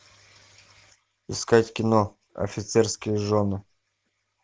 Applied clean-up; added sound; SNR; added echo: none; none; none; none.